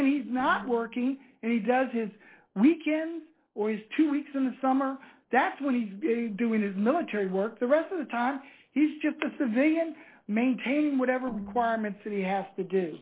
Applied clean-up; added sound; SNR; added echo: neural separator model SepFormer DNS4.